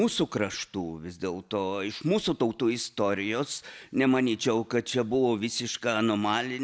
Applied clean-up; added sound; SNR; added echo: none; none; none; none.